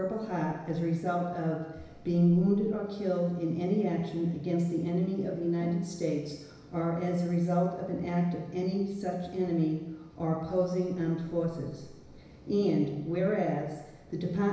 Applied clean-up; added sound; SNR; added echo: none; none; none; reverberation time 1.0 s.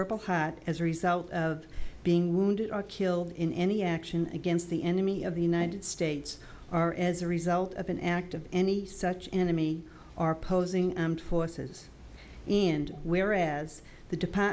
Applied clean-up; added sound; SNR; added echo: none; none; none; none.